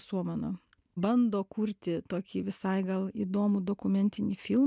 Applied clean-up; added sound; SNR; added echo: none; none; none; none.